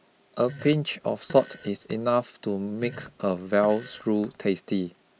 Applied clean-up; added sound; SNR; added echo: none; Fart; 19 dB; none.